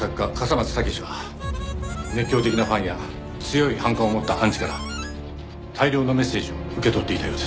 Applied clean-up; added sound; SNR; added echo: none; Harmonica; 15 dB; none.